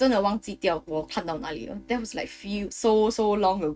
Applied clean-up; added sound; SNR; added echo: neural mask model RNNoise.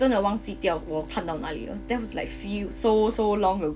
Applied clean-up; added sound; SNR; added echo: none; Bowed string instrument; 18 dB; none.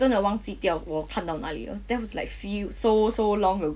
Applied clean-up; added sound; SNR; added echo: none; none; none; none.